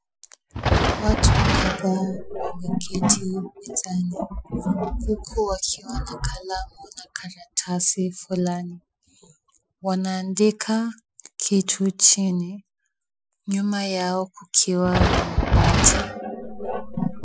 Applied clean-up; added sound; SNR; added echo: classical method Wiener filter.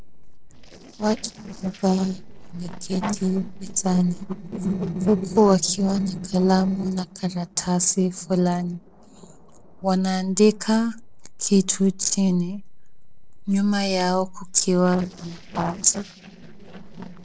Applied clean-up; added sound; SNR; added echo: neural separator model SepFormer DNS4.